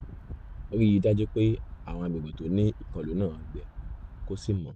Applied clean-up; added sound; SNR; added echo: none; Wind; 11 dB; none.